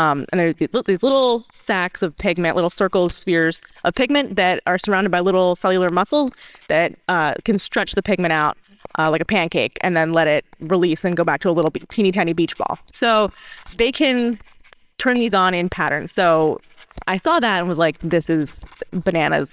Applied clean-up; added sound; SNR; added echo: neural separator model SepFormer WHAMR!.